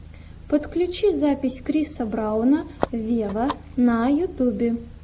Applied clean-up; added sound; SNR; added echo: none; none; none; none.